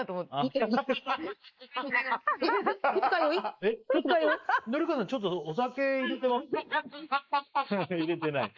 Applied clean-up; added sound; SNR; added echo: neural mask model Resemble Enhance denoiser.